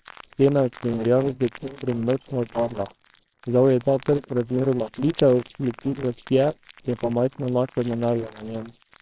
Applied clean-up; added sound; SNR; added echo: neural separator model SepFormer WHAMR!.